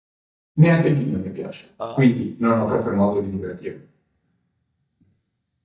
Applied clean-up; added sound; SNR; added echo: neural mask model DeepFilterNet 3.